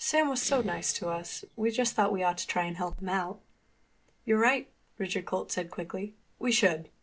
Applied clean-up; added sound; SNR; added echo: neural separator model SepFormer DNS4.